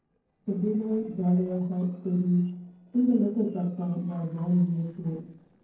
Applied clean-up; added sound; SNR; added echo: neural separator model SepFormer DNS4.